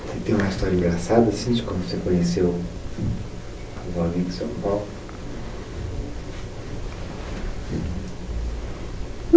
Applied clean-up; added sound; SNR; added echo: none; none; none; none.